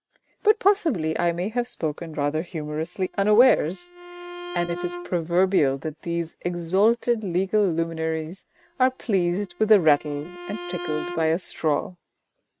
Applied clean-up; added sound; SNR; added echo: neural mask model RNNoise.